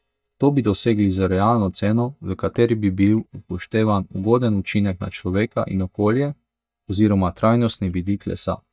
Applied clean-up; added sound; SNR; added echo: neural mask model DeepFilterNet 3.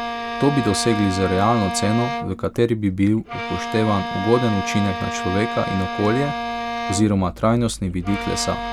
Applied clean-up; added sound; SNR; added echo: none; Bowed string instrument; 6 dB; none.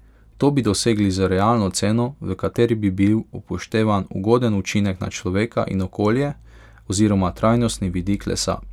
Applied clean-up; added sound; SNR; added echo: none; none; none; none.